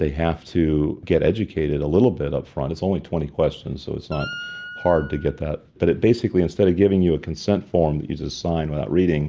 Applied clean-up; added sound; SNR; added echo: none; Wind instrument, woodwind instrument; 15 dB; none.